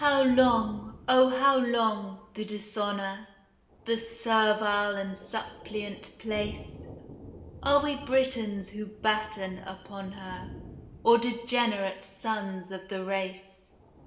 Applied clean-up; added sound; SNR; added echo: none; Thunder; 19 dB; reverberation time 0.8 s.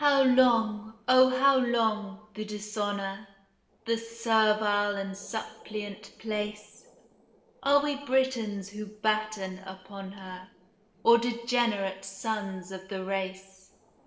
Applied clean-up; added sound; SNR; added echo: neural separator model SepFormer DNS4.